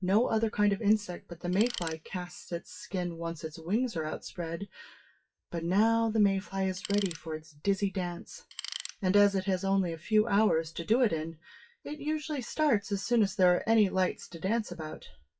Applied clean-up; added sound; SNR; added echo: classical method WPE with log-MMSE.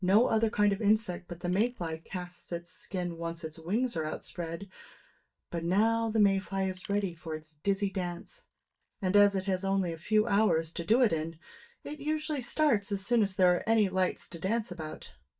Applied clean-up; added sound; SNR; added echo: neural mask model DeepFilterNet 3.